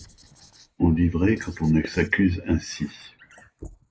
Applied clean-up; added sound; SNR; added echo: neural mask model Resemble Enhance denoiser.